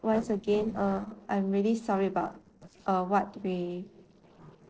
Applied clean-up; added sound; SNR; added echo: neural separator model SepFormer DNS4.